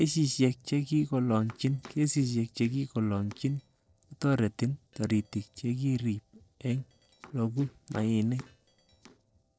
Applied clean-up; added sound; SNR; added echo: neural separator model SepFormer DNS4.